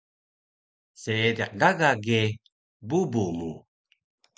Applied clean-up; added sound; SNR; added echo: none; none; none; none.